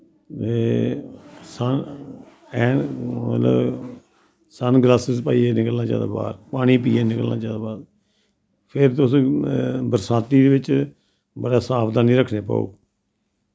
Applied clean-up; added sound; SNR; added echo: none; none; none; none.